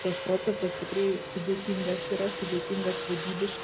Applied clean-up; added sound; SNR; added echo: none; Fixed-wing aircraft, airplane; 5 dB; none.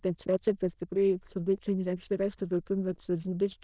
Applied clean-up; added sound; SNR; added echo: neural diffusion model UNIVERSE++.